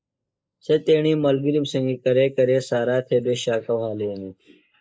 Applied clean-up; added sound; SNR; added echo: neural mask model Resemble Enhance denoiser.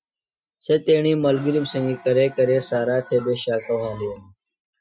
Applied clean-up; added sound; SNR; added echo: classical method Wiener filter.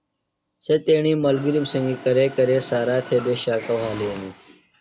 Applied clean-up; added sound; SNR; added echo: none; Mechanisms; 17 dB; none.